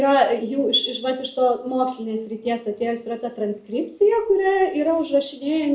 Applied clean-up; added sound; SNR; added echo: none; none; none; none.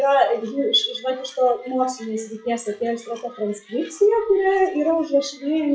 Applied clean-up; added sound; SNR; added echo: classical method log-MMSE.